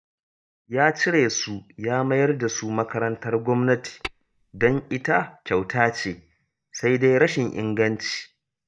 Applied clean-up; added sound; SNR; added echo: neural mask model DeepFilterNet 3.